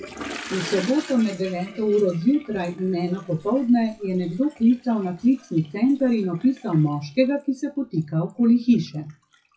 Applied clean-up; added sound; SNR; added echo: classical method WPE with log-MMSE.